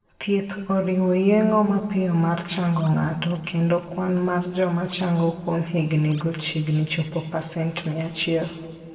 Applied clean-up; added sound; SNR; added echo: neural separator model SepFormer DNS4.